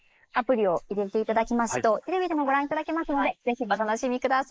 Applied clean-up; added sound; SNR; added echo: neural mask model Resemble Enhance denoiser.